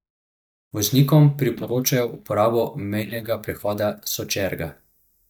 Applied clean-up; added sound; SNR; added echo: neural mask model DeepFilterNet 3.